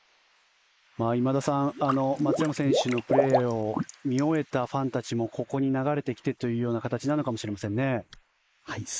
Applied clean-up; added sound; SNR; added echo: neural mask model Resemble Enhance denoiser.